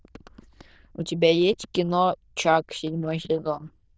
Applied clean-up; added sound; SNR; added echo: neural diffusion model UNIVERSE++.